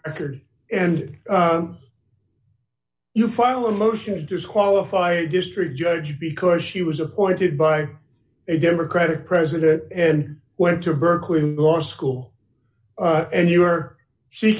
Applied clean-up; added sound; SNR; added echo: none; none; none; none.